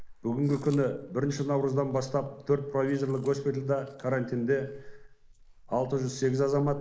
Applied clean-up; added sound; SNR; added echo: neural mask model Resemble Enhance denoiser.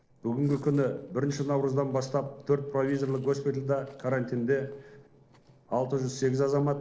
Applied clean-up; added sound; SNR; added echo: neural separator model SepFormer DNS4.